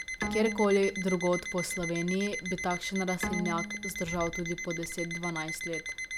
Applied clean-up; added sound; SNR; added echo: none; Bowed string instrument + Alarm; 5 dB; none.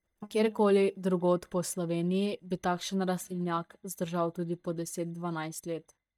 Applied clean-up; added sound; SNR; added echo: neural mask model DeepFilterNet 3.